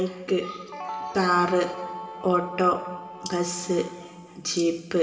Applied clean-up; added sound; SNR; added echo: none; Guitar; 11 dB; reverberation time 2.3 s.